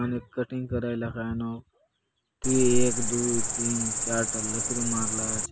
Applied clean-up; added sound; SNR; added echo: none; Cricket; -3 dB; none.